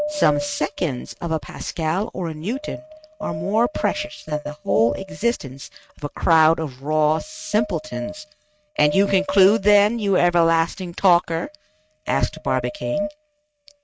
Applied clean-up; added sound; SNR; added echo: neural mask model RNNoise.